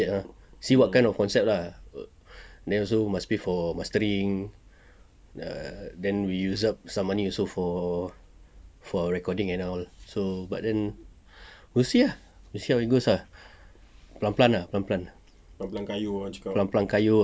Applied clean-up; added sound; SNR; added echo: none; none; none; none.